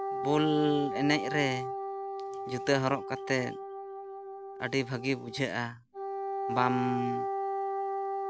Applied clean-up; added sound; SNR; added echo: none; Wind instrument, woodwind instrument; 3 dB; none.